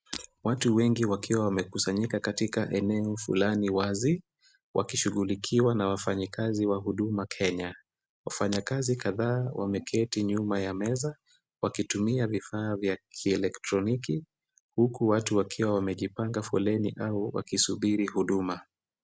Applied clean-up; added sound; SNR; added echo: none; Shatter; 18 dB; none.